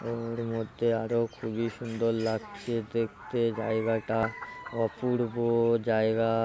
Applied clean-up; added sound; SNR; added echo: none; none; none; none.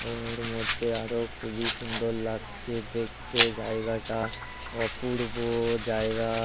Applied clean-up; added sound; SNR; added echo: none; Domestic sounds, home sounds; 1 dB; none.